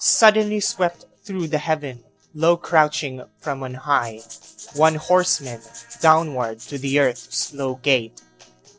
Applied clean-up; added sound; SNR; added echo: neural separator model SepFormer DNS4.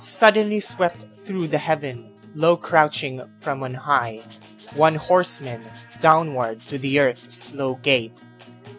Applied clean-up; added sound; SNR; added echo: none; Rattle (instrument) + Guitar; 19 dB; none.